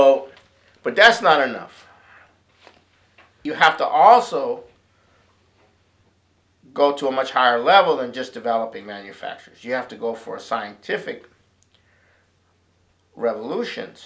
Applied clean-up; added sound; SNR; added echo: none; none; none; none.